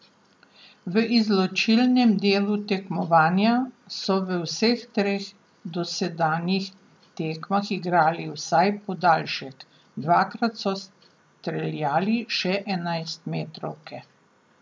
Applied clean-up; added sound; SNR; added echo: none; none; none; none.